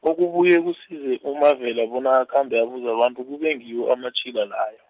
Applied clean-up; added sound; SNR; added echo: none; none; none; none.